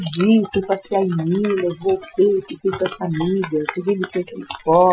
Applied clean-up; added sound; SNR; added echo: classical method Wiener filter.